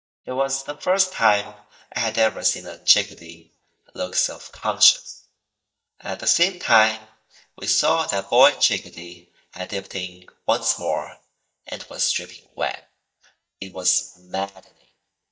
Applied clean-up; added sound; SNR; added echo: neural mask model DeepFilterNet 3.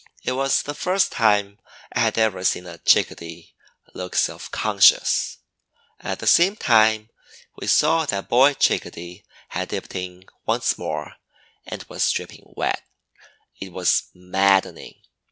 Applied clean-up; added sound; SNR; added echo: none; none; none; none.